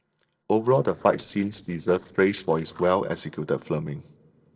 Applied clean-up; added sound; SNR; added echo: neural separator model SepFormer DNS4.